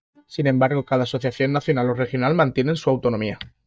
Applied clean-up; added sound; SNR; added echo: neural mask model DeepFilterNet 3.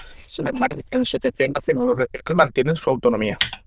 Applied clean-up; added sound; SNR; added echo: neural diffusion model UNIVERSE++.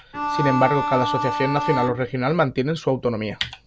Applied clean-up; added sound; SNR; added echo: none; Bowed string instrument; 2 dB; none.